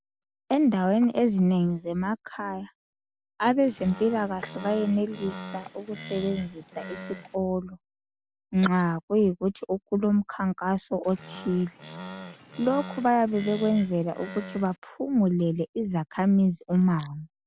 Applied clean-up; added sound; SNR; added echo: none; Animal; 15 dB; none.